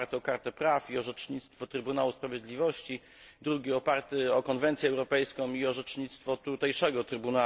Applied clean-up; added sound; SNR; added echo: none; none; none; none.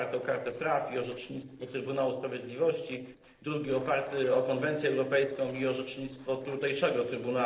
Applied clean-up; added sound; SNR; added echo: neural separator model SepFormer DNS4.